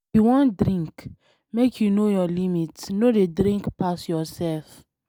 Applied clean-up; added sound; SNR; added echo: none; none; none; none.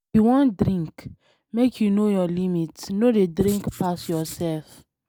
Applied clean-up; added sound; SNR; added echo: none; Writing; 20 dB; none.